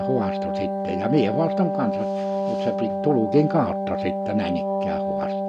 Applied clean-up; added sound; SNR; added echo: none; Wind instrument, woodwind instrument; 0 dB; none.